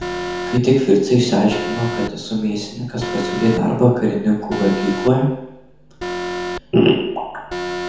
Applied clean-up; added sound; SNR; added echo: none; Alarm; 9 dB; reverberation time 1.0 s.